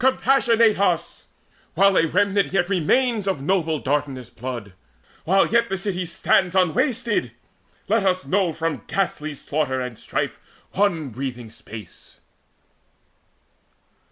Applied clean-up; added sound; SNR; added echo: none; none; none; none.